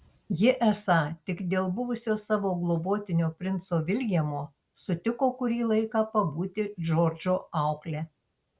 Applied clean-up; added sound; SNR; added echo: none; none; none; none.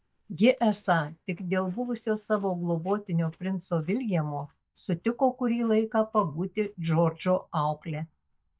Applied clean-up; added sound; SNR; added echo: neural mask model DeepFilterNet 3.